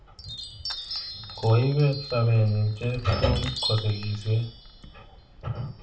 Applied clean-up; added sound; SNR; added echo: none; Chime; 12 dB; reverberation time 0.3 s.